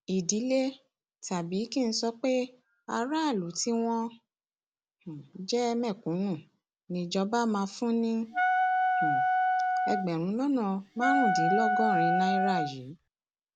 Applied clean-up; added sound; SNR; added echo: none; Wind instrument, woodwind instrument; -3 dB; none.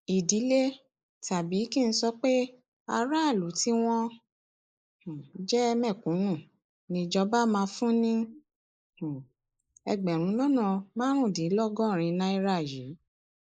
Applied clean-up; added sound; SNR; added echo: neural mask model Resemble Enhance denoiser.